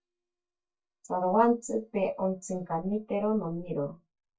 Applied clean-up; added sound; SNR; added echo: neural mask model DeepFilterNet 3.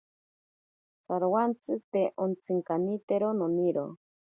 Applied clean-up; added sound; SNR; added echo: none; none; none; none.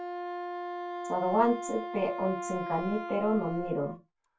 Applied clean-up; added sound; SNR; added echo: none; Wind instrument, woodwind instrument; 6 dB; reverberation time 0.2 s.